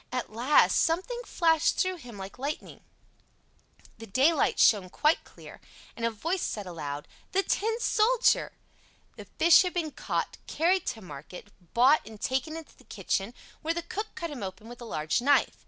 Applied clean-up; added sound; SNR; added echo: none; none; none; none.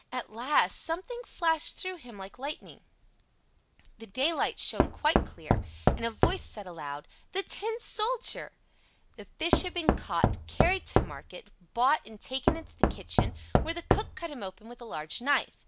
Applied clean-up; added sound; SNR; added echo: none; Knock / Wood; -4 dB; none.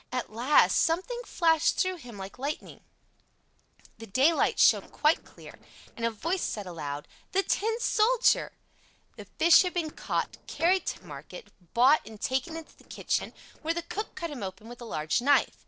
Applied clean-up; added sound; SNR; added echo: neural separator model SepFormer DNS4.